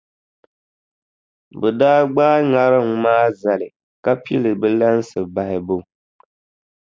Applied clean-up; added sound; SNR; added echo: none; none; none; none.